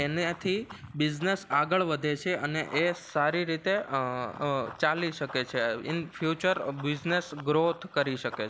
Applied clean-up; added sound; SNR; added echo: none; Run; 19 dB; none.